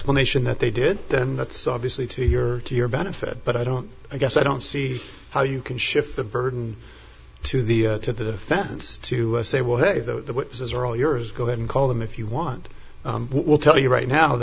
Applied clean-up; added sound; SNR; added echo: none; none; none; none.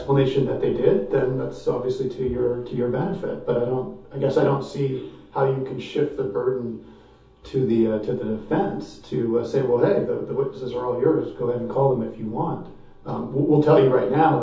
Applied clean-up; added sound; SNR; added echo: none; none; none; reverberation time 0.5 s.